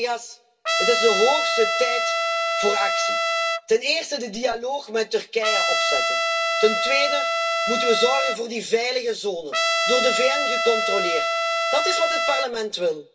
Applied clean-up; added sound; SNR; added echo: none; Trumpet; -2 dB; reverberation time 0.1 s.